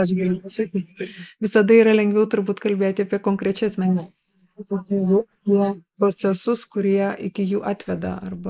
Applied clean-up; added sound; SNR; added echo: neural mask model Resemble Enhance denoiser.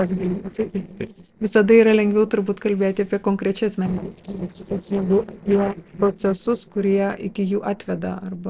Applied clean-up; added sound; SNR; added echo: neural separator model SepFormer DNS4.